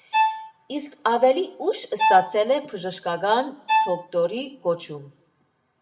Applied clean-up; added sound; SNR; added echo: none; Bowed string instrument; 2 dB; reverberation time 0.4 s.